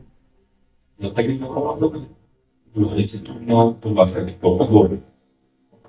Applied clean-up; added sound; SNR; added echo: neural mask model DeepFilterNet 3.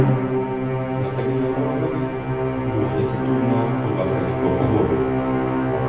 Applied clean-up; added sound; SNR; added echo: none; Musical instrument; -5 dB; reverberation time 0.8 s.